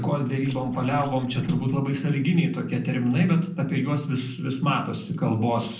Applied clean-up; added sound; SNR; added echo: neural separator model SepFormer DNS4.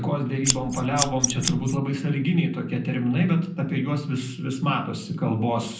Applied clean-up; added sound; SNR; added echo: none; Scissors; 3 dB; reverberation time 0.6 s.